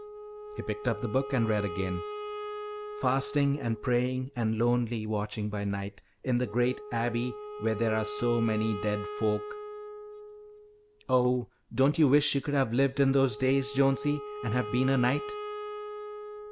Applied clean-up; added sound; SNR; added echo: none; Wind instrument, woodwind instrument; 11 dB; none.